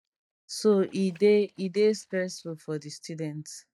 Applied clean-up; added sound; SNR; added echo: neural mask model DeepFilterNet 3.